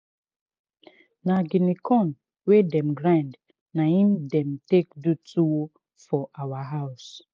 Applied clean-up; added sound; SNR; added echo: none; none; none; none.